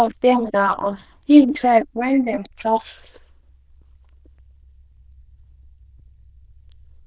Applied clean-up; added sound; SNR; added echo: neural diffusion model UNIVERSE++.